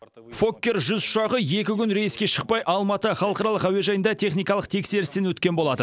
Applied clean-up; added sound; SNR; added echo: none; none; none; none.